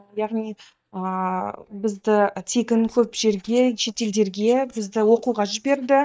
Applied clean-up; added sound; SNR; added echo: neural mask model DeepFilterNet 3.